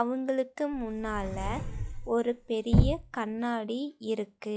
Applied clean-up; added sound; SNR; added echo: classical method log-MMSE.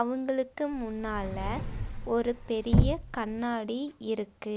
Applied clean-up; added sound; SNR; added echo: none; Sliding door / Slam / Wood; -1 dB; none.